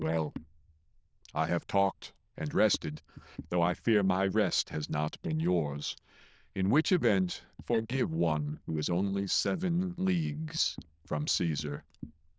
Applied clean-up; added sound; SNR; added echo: neural diffusion model UNIVERSE++.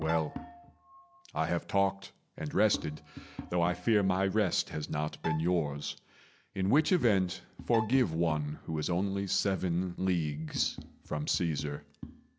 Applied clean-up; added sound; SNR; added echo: none; Tap + Bowed string instrument; 15 dB; none.